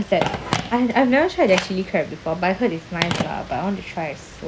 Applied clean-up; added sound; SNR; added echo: none; Telephone; 8 dB; none.